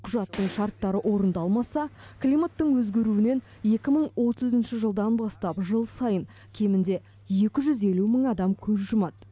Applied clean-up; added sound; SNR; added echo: none; Gunshot, gunfire; 20 dB; none.